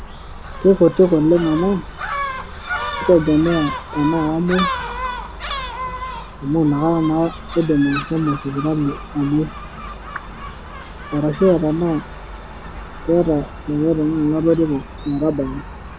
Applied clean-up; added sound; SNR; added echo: none; Gull, seagull; 10 dB; none.